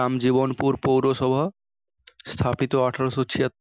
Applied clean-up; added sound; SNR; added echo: none; none; none; none.